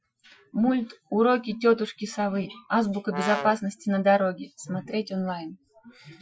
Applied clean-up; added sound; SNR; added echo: classical method Wiener filter.